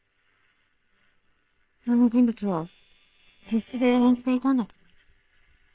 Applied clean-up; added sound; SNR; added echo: neural separator model SepFormer WHAM!.